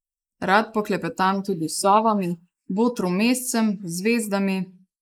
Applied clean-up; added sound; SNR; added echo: neural mask model Resemble Enhance denoiser.